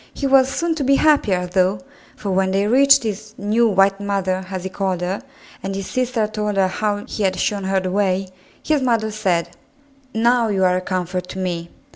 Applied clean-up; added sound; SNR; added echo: none; none; none; none.